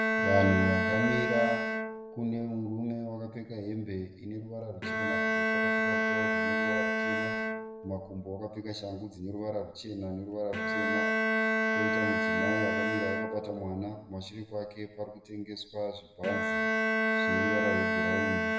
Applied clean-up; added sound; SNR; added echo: none; Bowed string instrument; -4 dB; reverberation time 0.9 s.